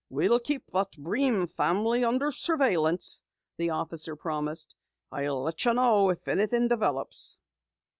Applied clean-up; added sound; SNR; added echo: none; none; none; none.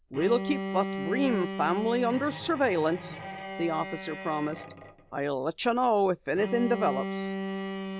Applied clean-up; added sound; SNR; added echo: none; Bowed string instrument; 7 dB; none.